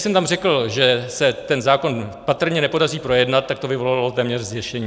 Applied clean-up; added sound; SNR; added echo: none; none; none; none.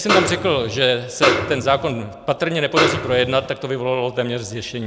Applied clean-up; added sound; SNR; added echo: none; Snare drum; 1 dB; none.